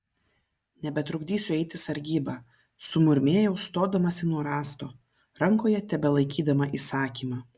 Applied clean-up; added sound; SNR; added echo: none; none; none; none.